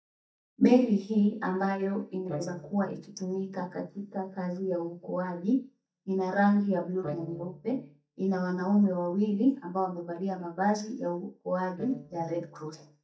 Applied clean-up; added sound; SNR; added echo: neural mask model DeepFilterNet 3.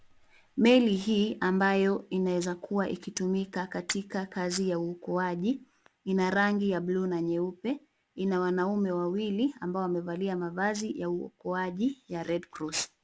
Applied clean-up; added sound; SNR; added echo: none; none; none; none.